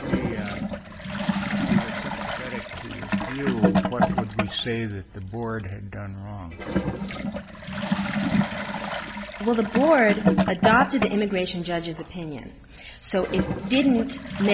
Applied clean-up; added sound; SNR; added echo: none; Toilet flush / Gurgling; 1 dB; none.